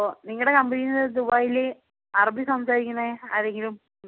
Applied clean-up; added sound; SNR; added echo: none; none; none; none.